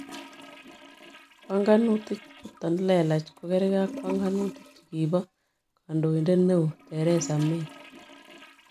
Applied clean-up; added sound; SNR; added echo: none; Toilet flush / Gurgling; 17 dB; none.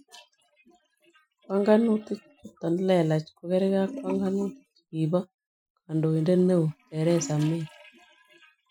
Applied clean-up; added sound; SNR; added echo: classical method Wiener filter.